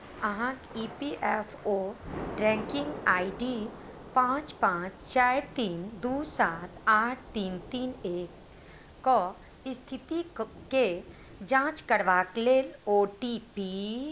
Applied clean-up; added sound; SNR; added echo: none; Thunder / Rain; 15 dB; none.